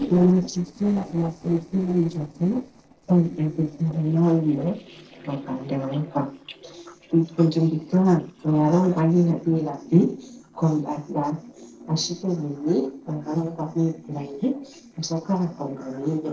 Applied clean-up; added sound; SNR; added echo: neural separator model SepFormer DNS4.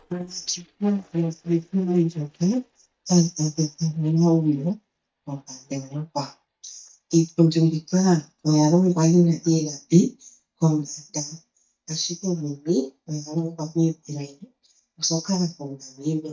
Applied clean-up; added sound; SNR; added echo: neural mask model DeepFilterNet 3.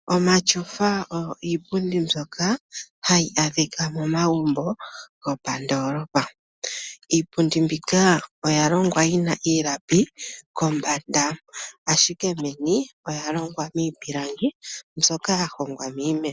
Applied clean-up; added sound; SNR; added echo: none; none; none; none.